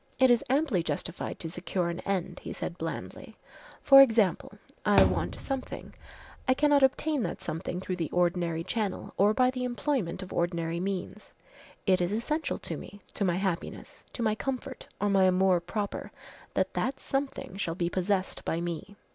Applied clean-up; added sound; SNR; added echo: none; Thump, thud; 4 dB; none.